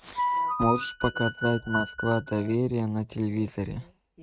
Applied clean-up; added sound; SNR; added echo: neural mask model RNNoise.